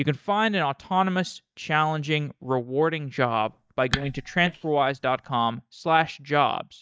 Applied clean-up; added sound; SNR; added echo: neural mask model DeepFilterNet 3.